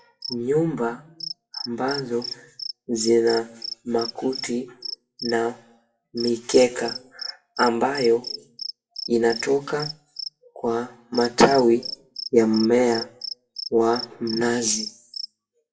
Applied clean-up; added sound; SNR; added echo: classical method WPE with log-MMSE.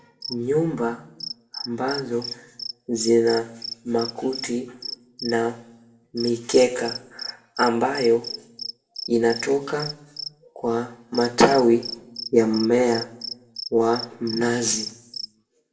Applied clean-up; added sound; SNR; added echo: none; Cricket; 13 dB; reverberation time 0.5 s.